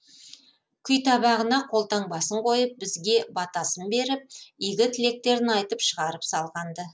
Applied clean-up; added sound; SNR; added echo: none; none; none; none.